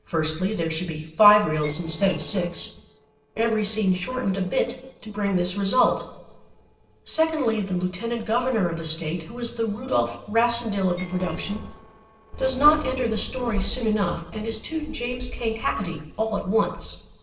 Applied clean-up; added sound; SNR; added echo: neural separator model SepFormer DNS4.